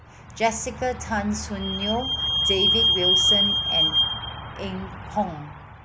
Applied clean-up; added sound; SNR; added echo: none; Squeak / Vehicle; -4 dB; none.